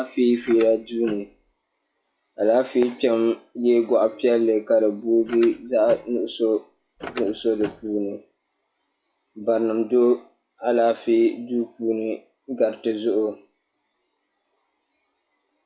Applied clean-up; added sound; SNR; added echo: classical method log-MMSE.